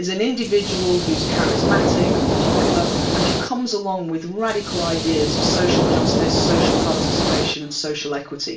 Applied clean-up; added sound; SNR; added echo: none; Hiss; -4 dB; reverberation time 0.3 s.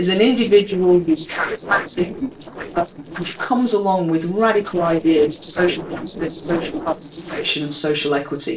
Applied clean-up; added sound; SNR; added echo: neural separator model SepFormer DNS4.